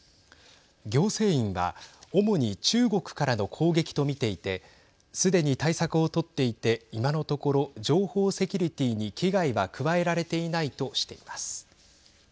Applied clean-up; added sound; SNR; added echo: none; none; none; none.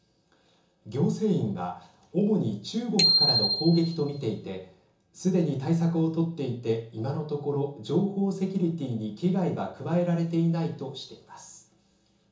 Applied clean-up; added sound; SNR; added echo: none; Bicycle bell; 0 dB; reverberation time 0.7 s.